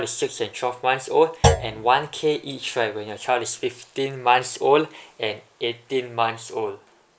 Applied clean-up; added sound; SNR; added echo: none; Thump, thud; 1 dB; none.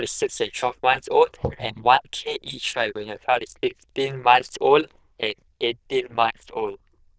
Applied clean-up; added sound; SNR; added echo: neural diffusion model UNIVERSE++.